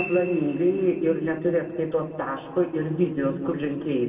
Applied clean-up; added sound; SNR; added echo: none; Piano; 19 dB; reverberation time 2.0 s.